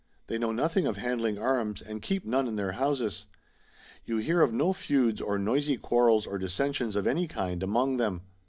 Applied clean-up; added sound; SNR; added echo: none; none; none; none.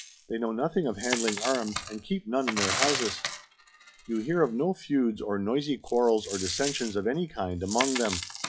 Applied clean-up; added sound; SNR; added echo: classical method log-MMSE.